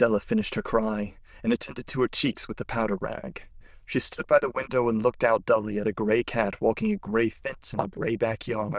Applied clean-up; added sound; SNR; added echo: neural diffusion model UNIVERSE++.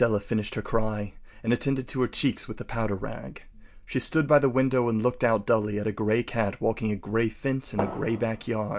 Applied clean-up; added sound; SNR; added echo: none; Fireworks; 9 dB; none.